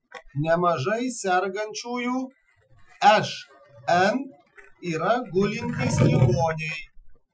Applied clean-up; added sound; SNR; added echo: classical method Wiener filter.